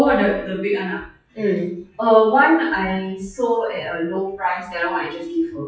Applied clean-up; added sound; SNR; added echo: classical method WPE with log-MMSE.